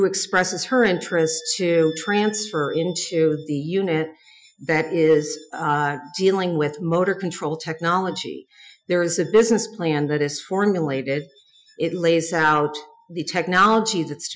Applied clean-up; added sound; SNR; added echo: classical method Wiener filter.